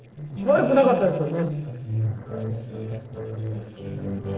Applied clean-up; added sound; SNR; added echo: neural separator model SepFormer DNS4.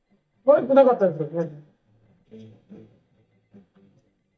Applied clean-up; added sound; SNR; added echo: neural mask model DeepFilterNet 3.